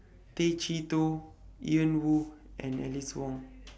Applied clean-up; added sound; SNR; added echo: none; none; none; none.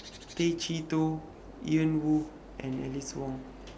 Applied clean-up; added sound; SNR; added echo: none; Bird; 17 dB; none.